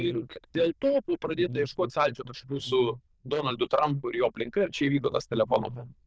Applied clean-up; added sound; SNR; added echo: neural diffusion model UNIVERSE++.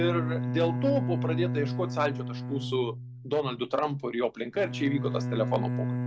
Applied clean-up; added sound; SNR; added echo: none; Bowed string instrument; 2 dB; none.